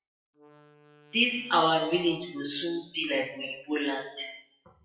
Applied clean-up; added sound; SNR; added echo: classical method WPE with log-MMSE.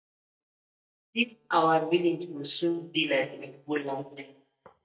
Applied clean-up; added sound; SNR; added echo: neural mask model DeepFilterNet 3.